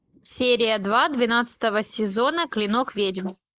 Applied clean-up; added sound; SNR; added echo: neural mask model Resemble Enhance denoiser.